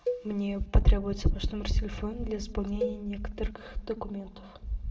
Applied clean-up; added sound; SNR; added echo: none; Cowbell; 10 dB; reverberation time 1.2 s.